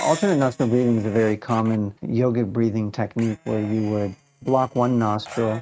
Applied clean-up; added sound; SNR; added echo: neural mask model RNNoise.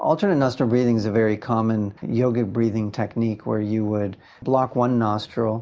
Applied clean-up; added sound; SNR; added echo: none; none; none; none.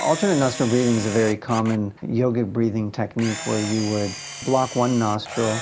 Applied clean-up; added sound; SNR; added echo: none; Camera; 12 dB; none.